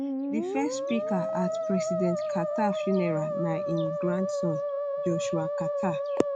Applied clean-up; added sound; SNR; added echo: none; Musical instrument; -1 dB; none.